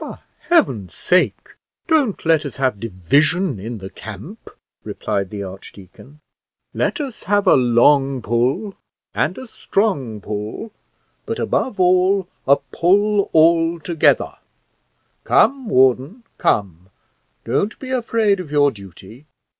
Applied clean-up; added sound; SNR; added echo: none; none; none; none.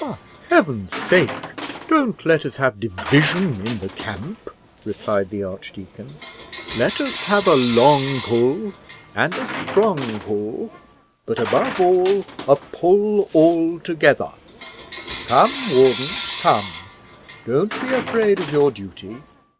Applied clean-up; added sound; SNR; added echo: none; Coin (dropping) / Bell; 12 dB; none.